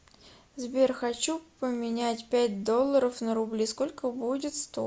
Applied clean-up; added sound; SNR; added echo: none; none; none; none.